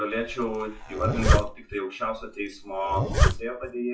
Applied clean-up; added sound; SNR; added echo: classical method WPE with log-MMSE.